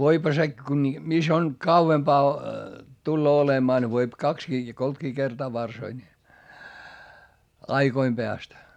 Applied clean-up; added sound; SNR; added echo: none; none; none; none.